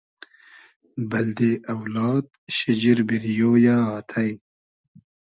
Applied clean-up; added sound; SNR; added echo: none; none; none; none.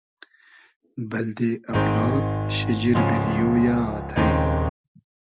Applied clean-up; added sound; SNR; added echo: none; Piano; -3 dB; none.